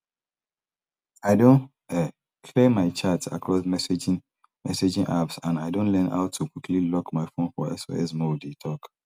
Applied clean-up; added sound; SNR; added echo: none; none; none; none.